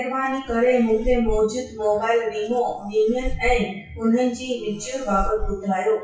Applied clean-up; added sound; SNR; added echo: classical method WPE with log-MMSE.